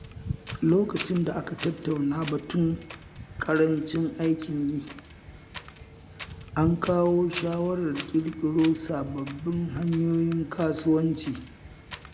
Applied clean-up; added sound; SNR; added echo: none; Wind; 14 dB; none.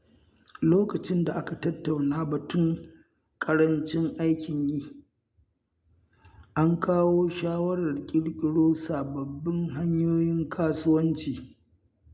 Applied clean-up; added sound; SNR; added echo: none; none; none; none.